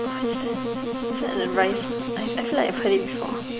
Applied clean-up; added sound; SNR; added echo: none; Wind instrument, woodwind instrument; 1 dB; none.